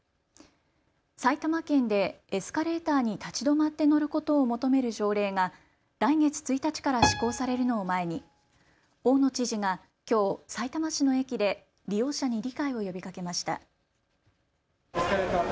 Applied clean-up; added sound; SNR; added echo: none; Piano; 6 dB; none.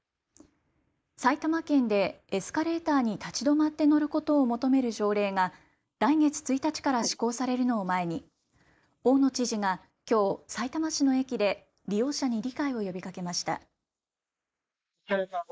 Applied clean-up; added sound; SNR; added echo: neural mask model Resemble Enhance denoiser.